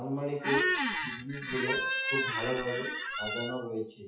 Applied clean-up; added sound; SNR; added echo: classical method WPE with log-MMSE.